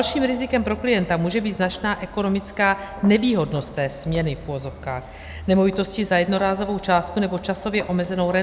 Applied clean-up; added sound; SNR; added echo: none; Walk, footsteps; 17 dB; none.